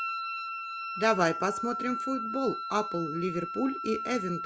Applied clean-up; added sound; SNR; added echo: none; Wind instrument, woodwind instrument; 4 dB; none.